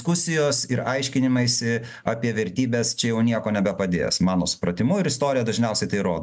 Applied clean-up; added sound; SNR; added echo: none; none; none; none.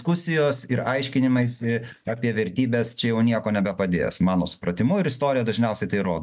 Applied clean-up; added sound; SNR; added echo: neural mask model DeepFilterNet 3.